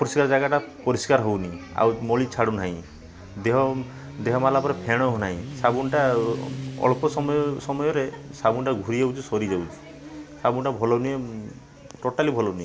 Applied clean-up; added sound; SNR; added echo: none; Motorcycle; 15 dB; none.